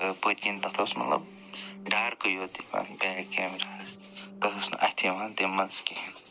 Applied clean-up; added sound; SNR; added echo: none; Organ; 16 dB; none.